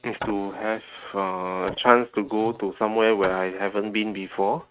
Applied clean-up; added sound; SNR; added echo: neural mask model RNNoise.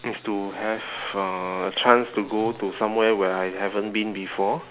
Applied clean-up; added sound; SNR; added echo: none; none; none; none.